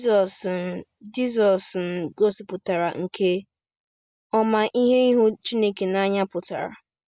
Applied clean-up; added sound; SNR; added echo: none; none; none; none.